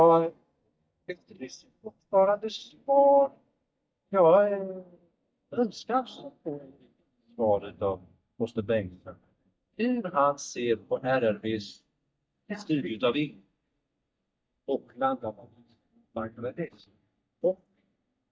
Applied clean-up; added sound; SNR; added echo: neural mask model DeepFilterNet 3.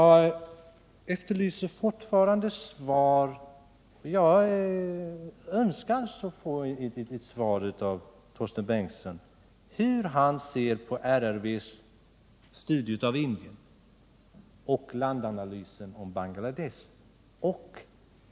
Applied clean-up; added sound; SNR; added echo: none; none; none; none.